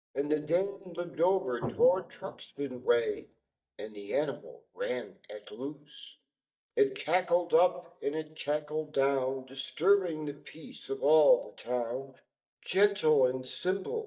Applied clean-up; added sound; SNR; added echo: neural mask model DeepFilterNet 3.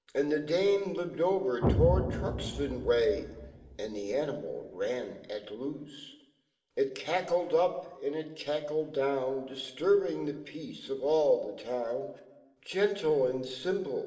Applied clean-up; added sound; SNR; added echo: none; Explosion; 3 dB; reverberation time 0.8 s.